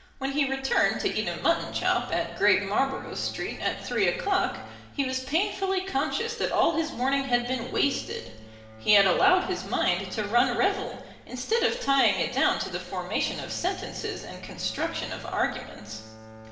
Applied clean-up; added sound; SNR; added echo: none; Bowed string instrument; 19 dB; reverberation time 0.9 s.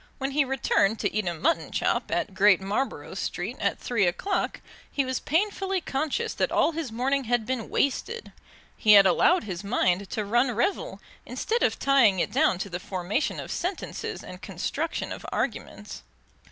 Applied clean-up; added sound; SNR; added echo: none; none; none; none.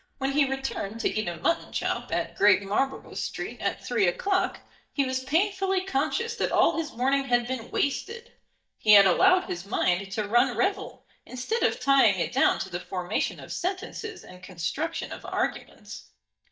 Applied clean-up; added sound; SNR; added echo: neural mask model DeepFilterNet 3.